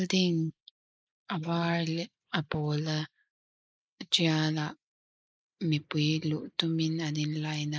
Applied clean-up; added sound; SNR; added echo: neural mask model Resemble Enhance denoiser.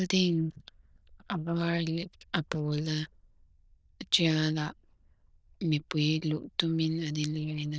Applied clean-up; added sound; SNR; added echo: neural diffusion model UNIVERSE++.